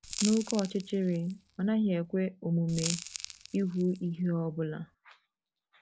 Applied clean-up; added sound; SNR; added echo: none; Crackle; 11 dB; none.